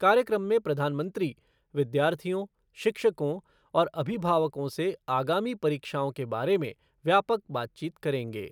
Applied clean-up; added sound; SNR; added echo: none; none; none; none.